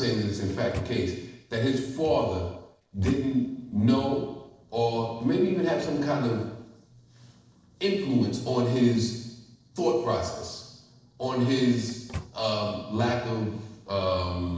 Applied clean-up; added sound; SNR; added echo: neural separator model SepFormer DNS4.